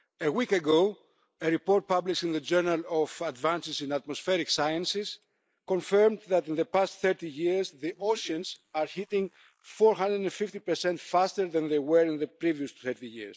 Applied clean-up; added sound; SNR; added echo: neural mask model Resemble Enhance denoiser.